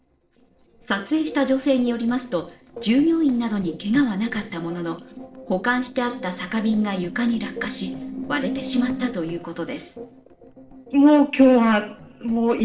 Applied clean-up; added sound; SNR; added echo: neural separator model SepFormer DNS4.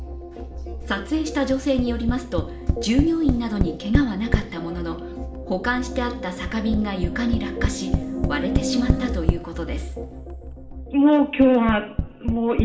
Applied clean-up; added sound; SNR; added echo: none; Tap; 5 dB; reverberation time 1.7 s.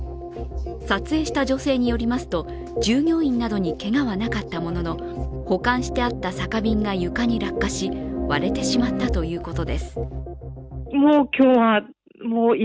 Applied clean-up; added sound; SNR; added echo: none; none; none; none.